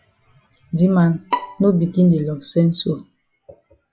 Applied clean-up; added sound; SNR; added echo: classical method log-MMSE.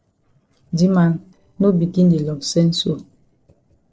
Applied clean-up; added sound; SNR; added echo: neural separator model SepFormer DNS4.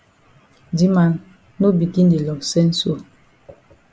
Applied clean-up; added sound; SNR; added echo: none; none; none; none.